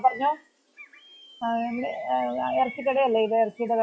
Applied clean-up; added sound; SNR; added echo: classical method log-MMSE.